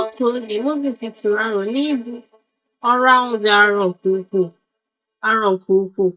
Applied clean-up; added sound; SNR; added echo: neural mask model DeepFilterNet 3.